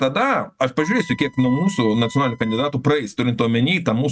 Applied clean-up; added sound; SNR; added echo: neural mask model RNNoise.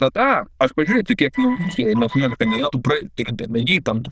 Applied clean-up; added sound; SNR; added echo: neural diffusion model UNIVERSE++.